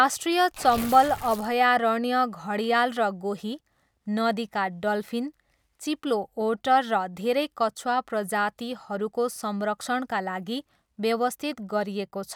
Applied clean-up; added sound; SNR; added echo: none; Tearing; 14 dB; none.